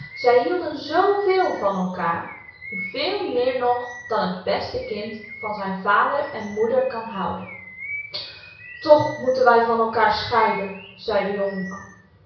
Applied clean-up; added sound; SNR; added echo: none; Bird vocalization, bird call, bird song; 17 dB; reverberation time 0.6 s.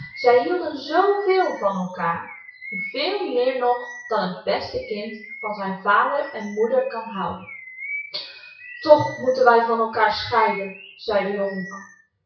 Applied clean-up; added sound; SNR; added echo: classical method WPE with log-MMSE.